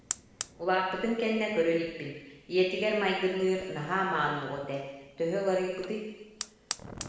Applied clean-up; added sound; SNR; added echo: none; Fire; 15 dB; reverberation time 1.1 s.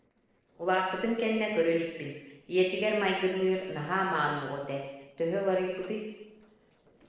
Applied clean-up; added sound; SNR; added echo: neural separator model SepFormer DNS4.